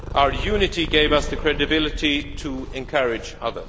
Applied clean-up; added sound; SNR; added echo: none; Purr; 7 dB; none.